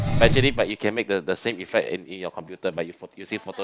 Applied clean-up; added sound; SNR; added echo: none; Engine; 3 dB; none.